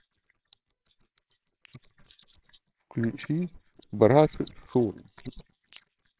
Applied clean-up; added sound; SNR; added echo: neural separator model SepFormer WHAMR!.